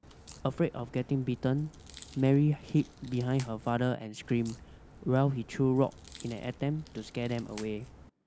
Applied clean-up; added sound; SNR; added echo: none; Crack; 20 dB; none.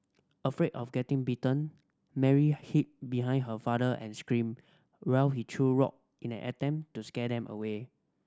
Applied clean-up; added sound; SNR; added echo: none; none; none; none.